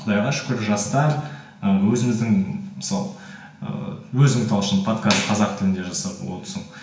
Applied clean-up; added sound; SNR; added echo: none; none; none; reverberation time 0.2 s.